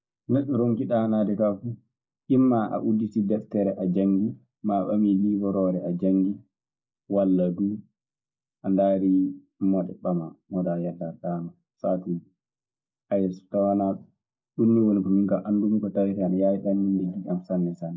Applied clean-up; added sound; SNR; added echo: none; none; none; none.